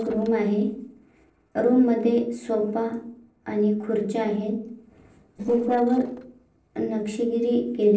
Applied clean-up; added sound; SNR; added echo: neural separator model SepFormer DNS4.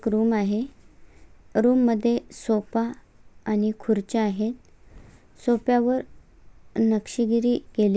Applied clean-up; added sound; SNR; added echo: none; none; none; none.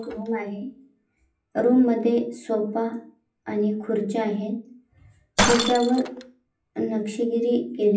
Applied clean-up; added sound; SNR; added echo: classical method WPE with log-MMSE.